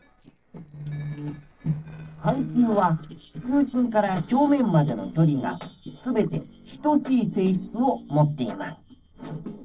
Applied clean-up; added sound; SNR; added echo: neural separator model SepFormer DNS4.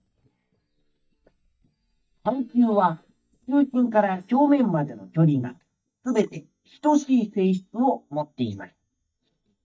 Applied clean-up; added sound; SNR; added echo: neural mask model DeepFilterNet 3.